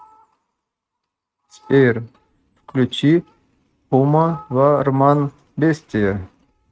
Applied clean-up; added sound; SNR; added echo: neural mask model RNNoise.